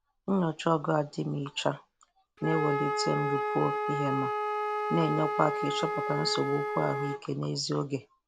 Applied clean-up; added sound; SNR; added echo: none; Wind instrument, woodwind instrument; 2 dB; none.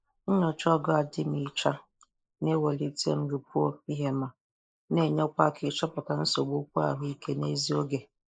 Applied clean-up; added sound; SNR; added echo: neural mask model Resemble Enhance denoiser.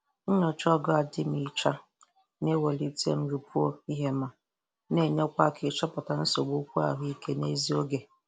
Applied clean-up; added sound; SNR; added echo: none; none; none; none.